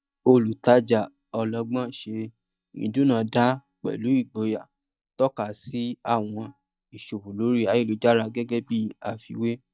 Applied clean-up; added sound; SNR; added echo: neural mask model DeepFilterNet 3.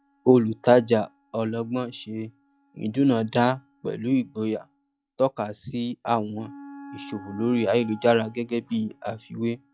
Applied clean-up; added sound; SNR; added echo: classical method log-MMSE.